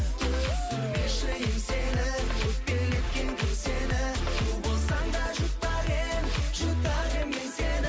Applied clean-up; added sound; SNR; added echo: none; none; none; none.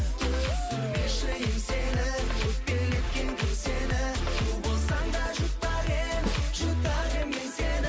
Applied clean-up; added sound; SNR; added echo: none; Snare drum; 15 dB; none.